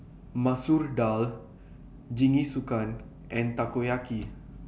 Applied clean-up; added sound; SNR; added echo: none; none; none; none.